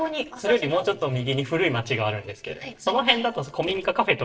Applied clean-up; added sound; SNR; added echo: neural separator model SepFormer DNS4.